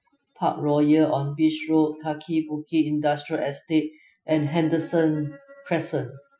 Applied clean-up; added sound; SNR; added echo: classical method Wiener filter.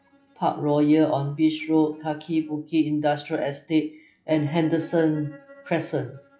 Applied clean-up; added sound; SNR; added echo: classical method log-MMSE.